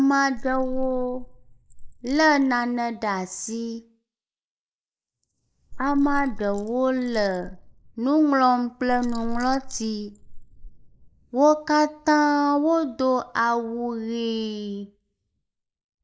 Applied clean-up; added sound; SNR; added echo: neural mask model Resemble Enhance denoiser.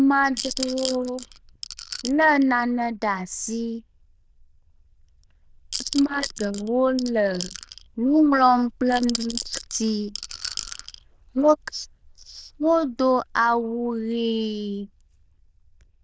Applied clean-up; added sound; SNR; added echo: neural diffusion model UNIVERSE++.